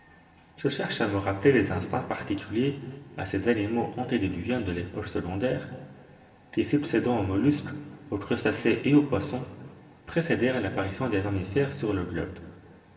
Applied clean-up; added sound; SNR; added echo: none; none; none; reverberation time 2.3 s.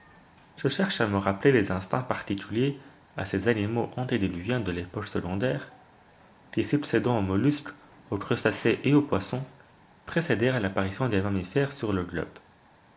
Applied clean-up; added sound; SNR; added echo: none; none; none; none.